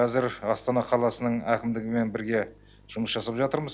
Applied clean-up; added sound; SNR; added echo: none; none; none; none.